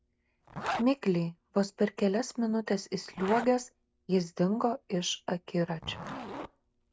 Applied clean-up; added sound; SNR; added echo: none; Zipper (clothing); 13 dB; none.